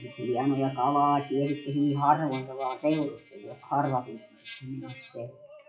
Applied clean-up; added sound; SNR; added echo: classical method WPE with log-MMSE.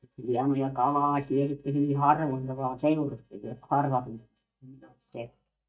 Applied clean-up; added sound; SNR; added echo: neural mask model DeepFilterNet 3.